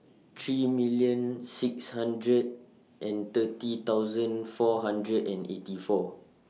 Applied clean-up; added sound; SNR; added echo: none; none; none; none.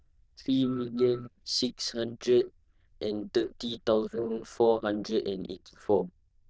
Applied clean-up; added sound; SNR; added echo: neural diffusion model UNIVERSE++.